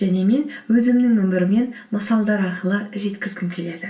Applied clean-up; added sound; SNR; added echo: none; none; none; reverberation time 0.2 s.